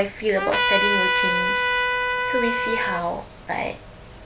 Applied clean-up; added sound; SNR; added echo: none; Trumpet; -4 dB; none.